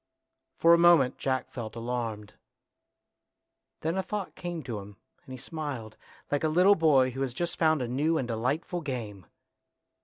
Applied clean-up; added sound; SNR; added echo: none; none; none; none.